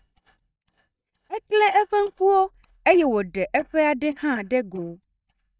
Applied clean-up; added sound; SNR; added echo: neural mask model DeepFilterNet 3.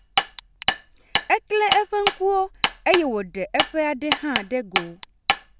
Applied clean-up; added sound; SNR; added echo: none; Hammer; 3 dB; none.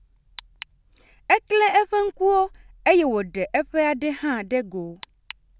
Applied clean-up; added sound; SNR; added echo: none; none; none; none.